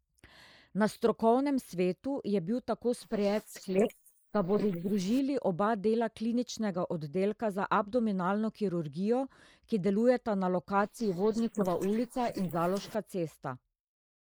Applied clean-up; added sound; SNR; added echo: neural mask model Resemble Enhance denoiser.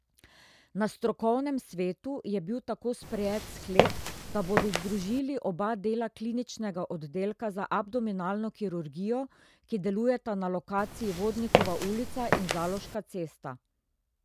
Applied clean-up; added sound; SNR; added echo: none; Walk, footsteps; -1 dB; none.